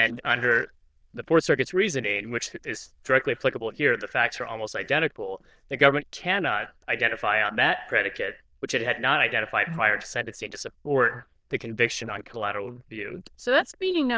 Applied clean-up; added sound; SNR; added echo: neural diffusion model UNIVERSE++.